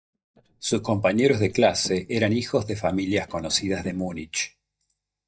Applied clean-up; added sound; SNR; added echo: neural mask model DeepFilterNet 3.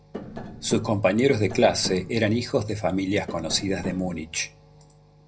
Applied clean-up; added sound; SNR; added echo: none; Tap; 12 dB; reverberation time 0.4 s.